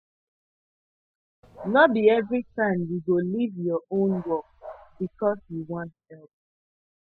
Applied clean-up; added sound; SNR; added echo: classical method spectral subtraction.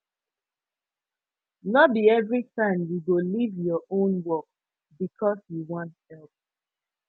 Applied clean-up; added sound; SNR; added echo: none; none; none; none.